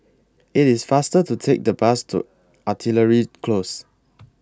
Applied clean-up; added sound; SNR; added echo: none; none; none; none.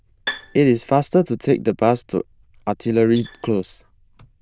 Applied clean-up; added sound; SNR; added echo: neural diffusion model UNIVERSE++.